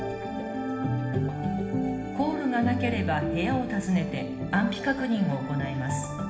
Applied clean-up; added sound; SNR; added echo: none; none; none; reverberation time 1.1 s.